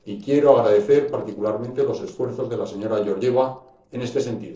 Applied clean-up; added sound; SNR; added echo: neural separator model SepFormer DNS4.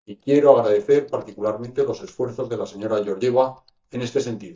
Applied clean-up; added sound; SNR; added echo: neural mask model DeepFilterNet 3.